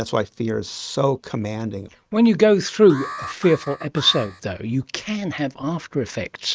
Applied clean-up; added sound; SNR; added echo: neural mask model RNNoise.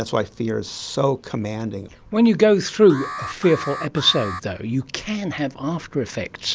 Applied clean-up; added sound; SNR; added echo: none; Alarm; 10 dB; none.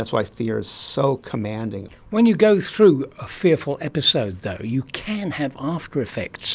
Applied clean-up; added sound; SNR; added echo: none; none; none; none.